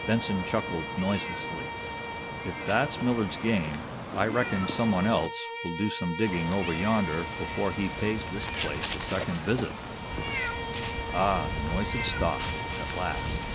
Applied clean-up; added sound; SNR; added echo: none; Bowed string instrument + Meow; 3 dB; none.